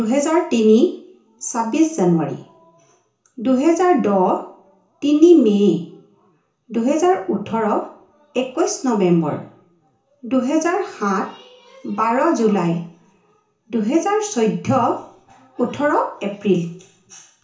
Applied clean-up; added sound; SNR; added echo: none; none; none; reverberation time 0.7 s.